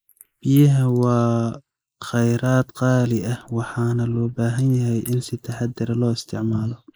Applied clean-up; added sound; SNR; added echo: neural mask model Resemble Enhance denoiser.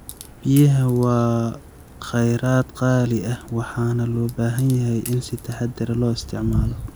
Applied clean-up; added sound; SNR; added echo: none; Crack; 20 dB; none.